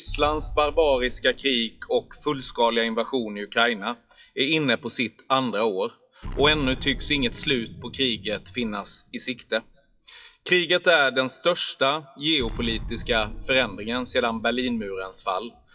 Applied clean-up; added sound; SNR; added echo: classical method WPE with log-MMSE.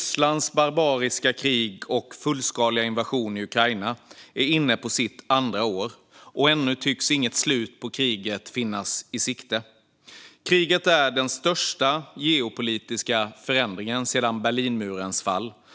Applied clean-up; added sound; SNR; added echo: none; none; none; none.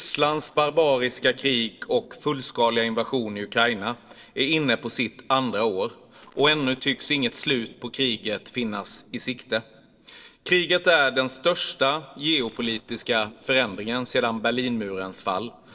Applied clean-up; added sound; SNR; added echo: neural separator model SepFormer DNS4.